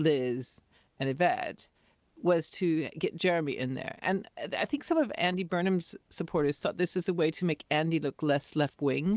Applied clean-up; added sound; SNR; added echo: none; none; none; none.